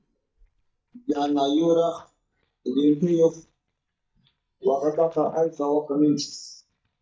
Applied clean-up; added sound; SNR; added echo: neural mask model DeepFilterNet 3.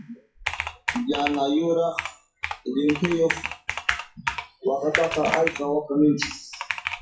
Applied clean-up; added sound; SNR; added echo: classical method WPE with log-MMSE.